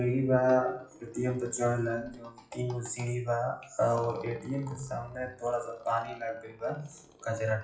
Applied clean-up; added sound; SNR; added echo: classical method WPE with log-MMSE.